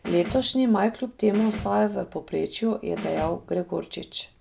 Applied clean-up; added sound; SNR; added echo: none; Snare drum; 13 dB; none.